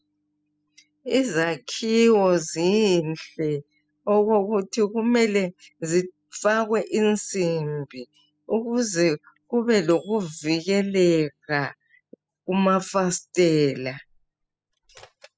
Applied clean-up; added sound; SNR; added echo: classical method spectral subtraction.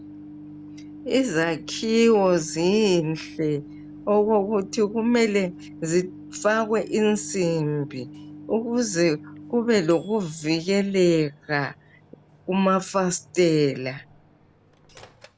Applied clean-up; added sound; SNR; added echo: none; Microwave oven; 19 dB; none.